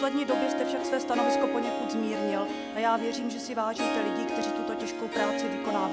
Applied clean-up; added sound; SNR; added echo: none; Harp; -1 dB; none.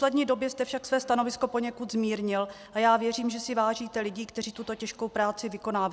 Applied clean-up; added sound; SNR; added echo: none; none; none; none.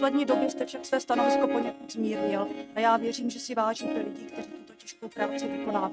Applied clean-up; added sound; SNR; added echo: neural mask model RNNoise.